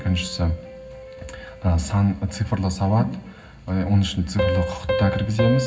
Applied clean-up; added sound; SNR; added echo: none; Piano; 8 dB; reverberation time 0.4 s.